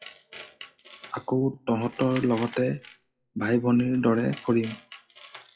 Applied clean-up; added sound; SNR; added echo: classical method WPE with log-MMSE.